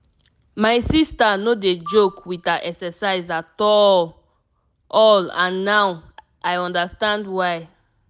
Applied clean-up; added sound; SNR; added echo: none; Marimba, xylophone; 20 dB; none.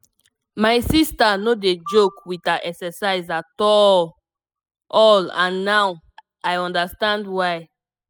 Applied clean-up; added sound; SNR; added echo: classical method spectral subtraction.